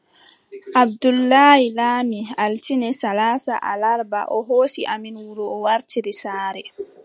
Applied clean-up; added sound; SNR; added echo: none; none; none; none.